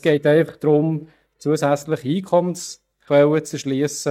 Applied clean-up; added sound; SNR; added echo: neural mask model DeepFilterNet 3.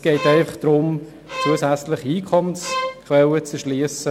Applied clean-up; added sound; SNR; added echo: none; Bowed string instrument; 9 dB; none.